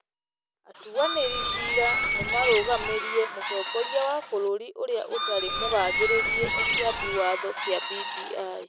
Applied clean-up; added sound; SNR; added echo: none; Bird / Fowl + Bird; 0 dB; none.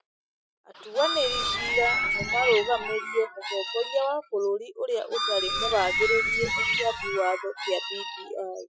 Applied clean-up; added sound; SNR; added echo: classical method Wiener filter.